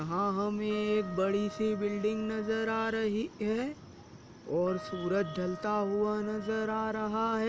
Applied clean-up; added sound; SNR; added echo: none; Trumpet; 15 dB; none.